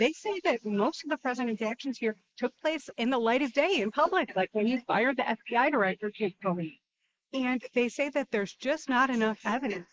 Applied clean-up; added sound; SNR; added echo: neural mask model Resemble Enhance denoiser.